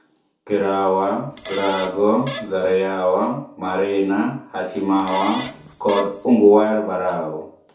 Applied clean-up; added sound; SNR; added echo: none; Fart; 13 dB; reverberation time 0.5 s.